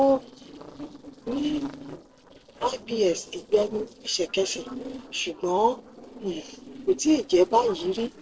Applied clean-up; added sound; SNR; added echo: neural separator model SepFormer DNS4.